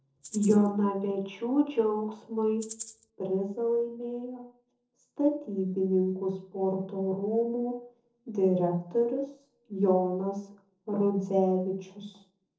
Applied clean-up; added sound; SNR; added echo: neural separator model SepFormer DNS4.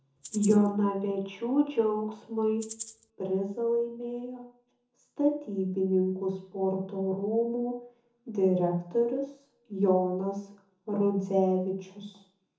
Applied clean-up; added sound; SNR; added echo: none; Rattle (instrument); 13 dB; reverberation time 0.6 s.